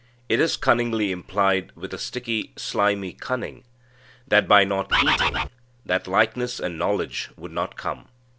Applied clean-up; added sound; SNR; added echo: none; Bird; -3 dB; none.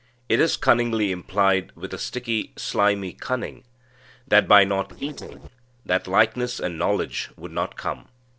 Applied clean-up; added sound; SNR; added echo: neural separator model SepFormer DNS4.